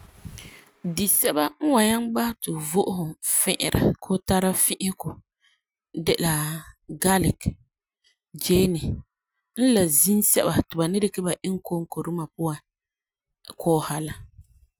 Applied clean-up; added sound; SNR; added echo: none; none; none; none.